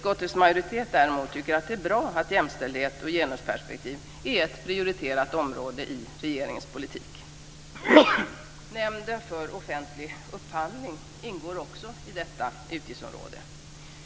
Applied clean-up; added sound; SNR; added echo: none; none; none; none.